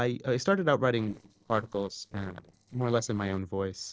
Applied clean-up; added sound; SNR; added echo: neural separator model SepFormer DNS4.